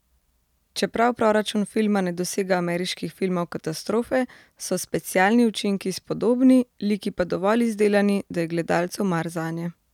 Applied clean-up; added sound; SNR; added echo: none; none; none; none.